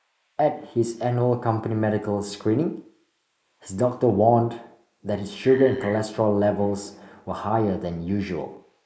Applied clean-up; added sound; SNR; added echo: neural mask model Resemble Enhance denoiser.